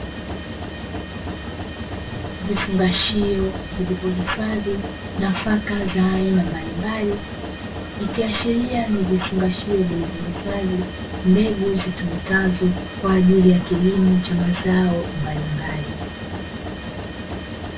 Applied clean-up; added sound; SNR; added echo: none; Mechanisms; 8 dB; reverberation time 0.1 s.